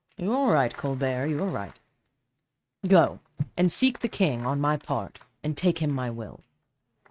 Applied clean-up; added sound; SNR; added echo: neural mask model RNNoise.